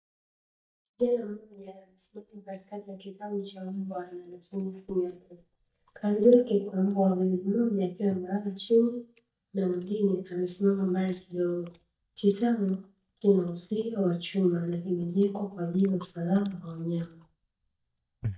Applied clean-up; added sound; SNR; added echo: neural mask model DeepFilterNet 3.